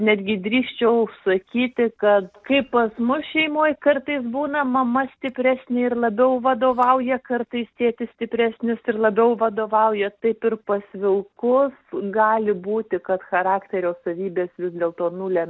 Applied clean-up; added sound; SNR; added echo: none; none; none; none.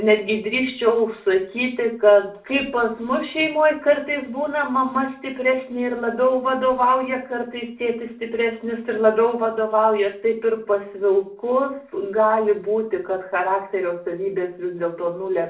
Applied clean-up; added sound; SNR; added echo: none; none; none; reverberation time 0.3 s.